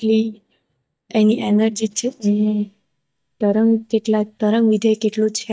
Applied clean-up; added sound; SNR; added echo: neural mask model DeepFilterNet 3.